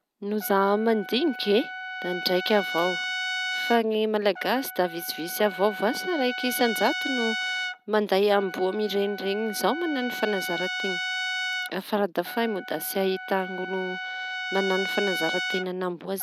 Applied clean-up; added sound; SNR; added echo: none; Trumpet; 6 dB; none.